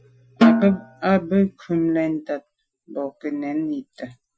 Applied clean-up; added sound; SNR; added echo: classical method Wiener filter.